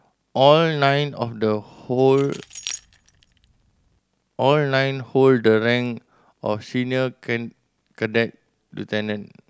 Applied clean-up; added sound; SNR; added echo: none; Keys jangling; 19 dB; none.